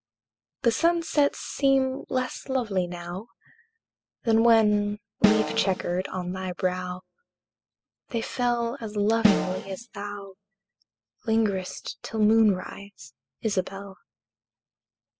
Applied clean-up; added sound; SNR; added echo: classical method spectral subtraction.